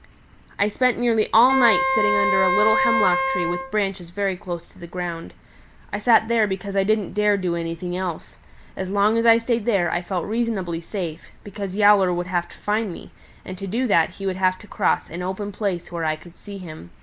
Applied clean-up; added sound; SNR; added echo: none; Wind instrument, woodwind instrument; -1 dB; none.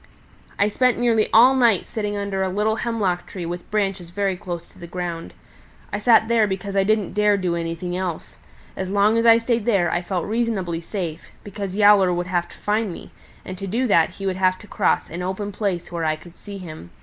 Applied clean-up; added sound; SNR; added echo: none; none; none; none.